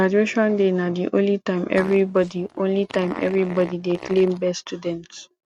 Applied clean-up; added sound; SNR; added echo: neural mask model RNNoise.